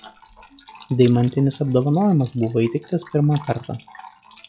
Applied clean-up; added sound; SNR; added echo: classical method log-MMSE.